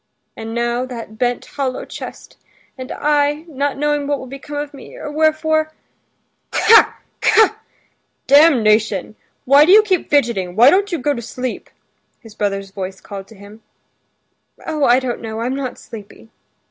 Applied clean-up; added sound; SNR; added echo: none; none; none; none.